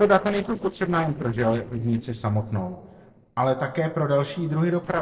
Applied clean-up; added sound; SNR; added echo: neural separator model SepFormer DNS4.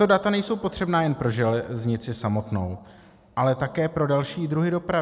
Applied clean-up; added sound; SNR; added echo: none; none; none; none.